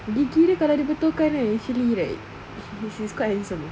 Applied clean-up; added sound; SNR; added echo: none; none; none; none.